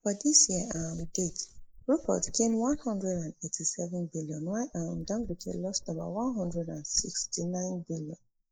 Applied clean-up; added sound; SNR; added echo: neural mask model Resemble Enhance denoiser.